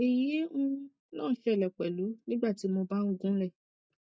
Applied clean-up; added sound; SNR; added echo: none; none; none; none.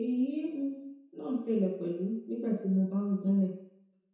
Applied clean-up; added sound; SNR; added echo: none; none; none; reverberation time 0.7 s.